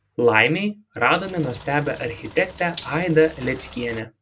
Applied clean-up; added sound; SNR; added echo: none; Bathtub (filling or washing); 11 dB; none.